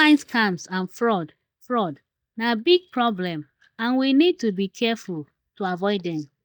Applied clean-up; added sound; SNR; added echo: neural mask model DeepFilterNet 3.